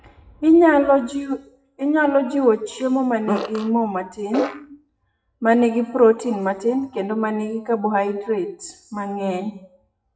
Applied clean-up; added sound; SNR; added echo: classical method WPE with log-MMSE.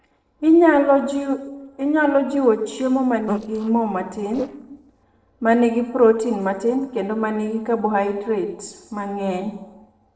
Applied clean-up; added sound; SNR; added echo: neural separator model SepFormer DNS4.